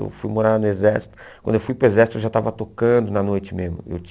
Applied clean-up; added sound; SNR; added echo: none; none; none; none.